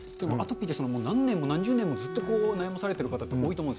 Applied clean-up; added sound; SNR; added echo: none; Wind instrument, woodwind instrument; 11 dB; none.